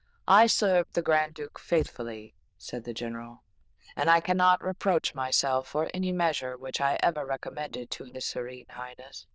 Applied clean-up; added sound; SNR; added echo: neural diffusion model UNIVERSE++.